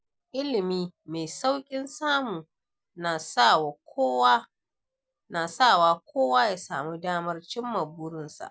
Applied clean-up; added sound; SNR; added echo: none; none; none; none.